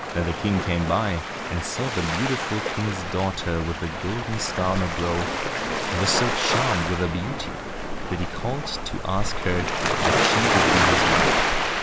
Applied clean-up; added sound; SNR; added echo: none; Waves, surf; -2 dB; none.